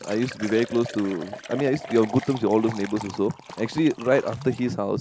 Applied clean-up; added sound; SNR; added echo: none; Liquid; 14 dB; none.